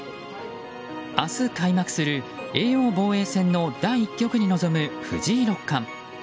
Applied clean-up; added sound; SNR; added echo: none; none; none; none.